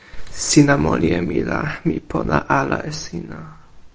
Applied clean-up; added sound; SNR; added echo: none; none; none; none.